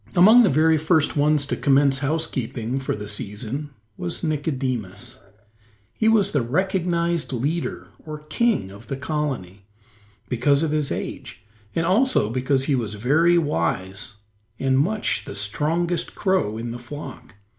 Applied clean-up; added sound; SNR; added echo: none; none; none; none.